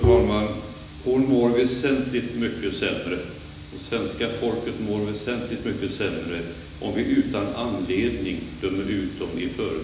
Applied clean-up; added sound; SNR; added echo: none; Bowed string instrument; -2 dB; reverberation time 1.0 s.